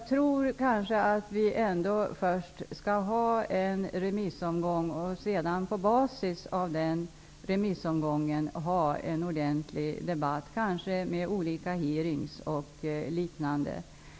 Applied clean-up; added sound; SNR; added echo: none; none; none; none.